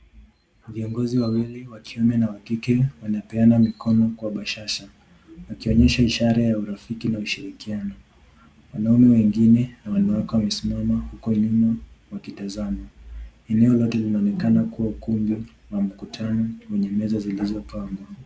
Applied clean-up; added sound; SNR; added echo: none; none; none; none.